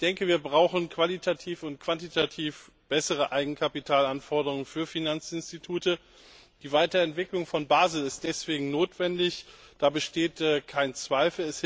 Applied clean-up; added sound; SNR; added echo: none; none; none; none.